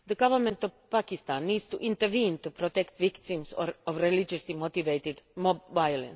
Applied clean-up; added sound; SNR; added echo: none; none; none; none.